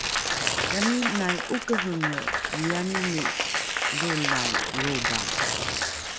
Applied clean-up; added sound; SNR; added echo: none; Tearing + Applause / Crowd; -3 dB; none.